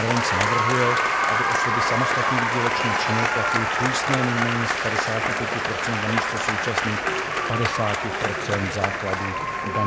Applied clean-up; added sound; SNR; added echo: none; Applause; -5 dB; none.